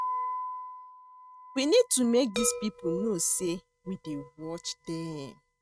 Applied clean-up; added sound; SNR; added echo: neural mask model RNNoise.